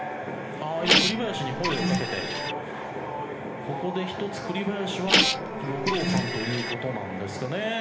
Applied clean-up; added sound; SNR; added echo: none; Printer; -4 dB; reverberation time 1.1 s.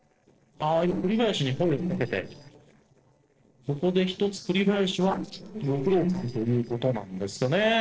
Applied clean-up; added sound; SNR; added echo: neural separator model SepFormer DNS4.